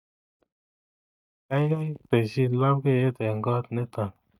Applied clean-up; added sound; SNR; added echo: neural mask model DeepFilterNet 3.